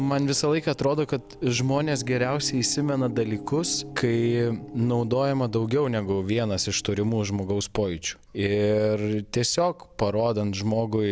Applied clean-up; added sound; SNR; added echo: none; none; none; none.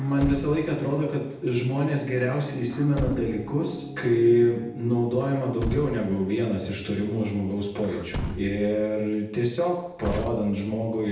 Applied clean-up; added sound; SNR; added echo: none; Truck; 12 dB; reverberation time 0.8 s.